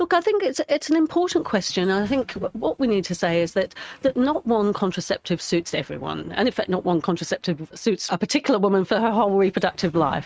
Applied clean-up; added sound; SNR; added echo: neural mask model RNNoise.